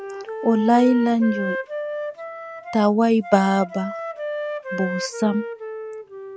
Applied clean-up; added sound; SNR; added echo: none; Wind instrument, woodwind instrument; 8 dB; none.